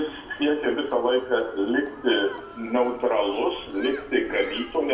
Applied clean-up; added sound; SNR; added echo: none; Human group actions; 19 dB; reverberation time 0.6 s.